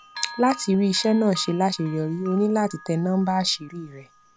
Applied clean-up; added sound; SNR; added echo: none; Bell; 18 dB; none.